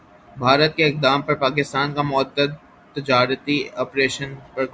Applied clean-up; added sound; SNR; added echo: none; none; none; none.